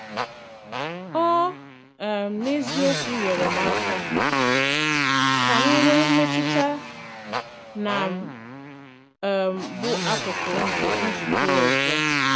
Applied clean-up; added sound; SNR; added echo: none; Motorcycle; -2 dB; none.